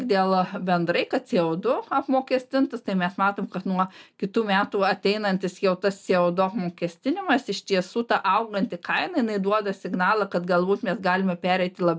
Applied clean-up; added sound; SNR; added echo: none; none; none; none.